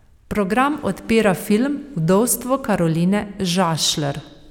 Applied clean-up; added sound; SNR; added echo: none; none; none; none.